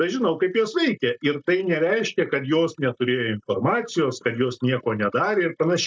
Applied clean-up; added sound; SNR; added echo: neural mask model Resemble Enhance denoiser.